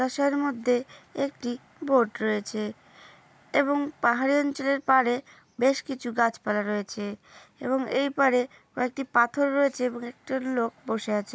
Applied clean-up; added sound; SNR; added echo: none; none; none; none.